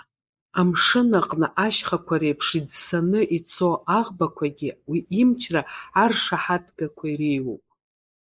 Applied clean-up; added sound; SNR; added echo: neural mask model Resemble Enhance denoiser.